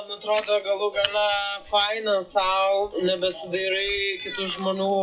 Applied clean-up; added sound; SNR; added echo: classical method WPE with log-MMSE.